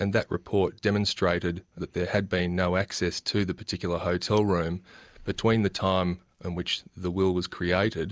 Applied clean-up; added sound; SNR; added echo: none; none; none; none.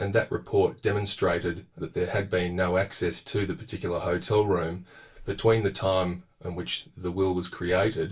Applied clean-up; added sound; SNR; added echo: none; none; none; reverberation time 0.2 s.